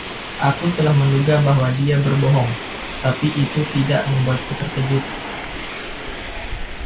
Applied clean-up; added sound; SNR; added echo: none; Subway, metro, underground; 9 dB; none.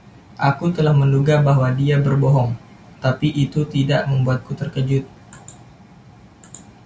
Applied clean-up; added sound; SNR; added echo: none; none; none; none.